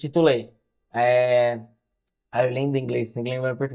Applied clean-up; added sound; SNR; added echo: neural mask model DeepFilterNet 3.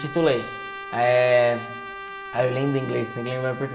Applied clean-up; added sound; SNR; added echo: none; Trumpet; 12 dB; reverberation time 0.9 s.